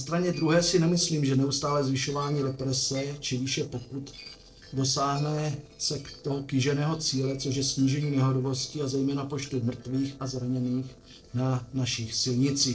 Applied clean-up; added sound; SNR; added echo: neural separator model SepFormer DNS4.